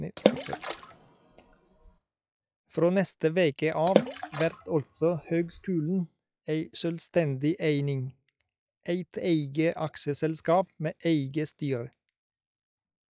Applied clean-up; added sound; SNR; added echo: classical method log-MMSE.